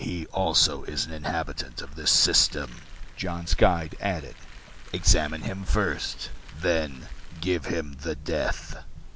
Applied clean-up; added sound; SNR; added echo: none; Car; 13 dB; none.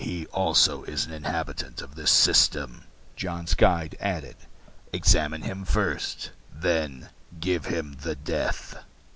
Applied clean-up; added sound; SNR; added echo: none; none; none; none.